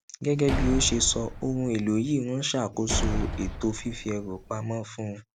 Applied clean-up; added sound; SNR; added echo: none; Slam; 4 dB; none.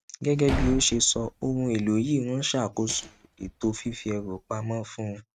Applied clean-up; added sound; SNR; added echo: neural mask model RNNoise.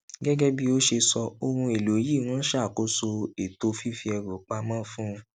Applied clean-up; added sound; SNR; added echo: none; none; none; none.